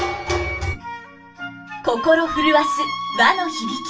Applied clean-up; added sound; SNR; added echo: none; none; none; reverberation time 0.2 s.